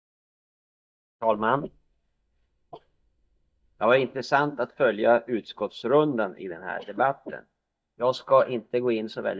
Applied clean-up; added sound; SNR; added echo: neural mask model DeepFilterNet 3.